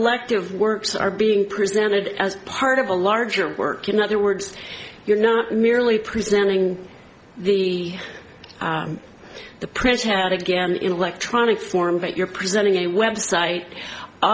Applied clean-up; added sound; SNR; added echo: none; none; none; none.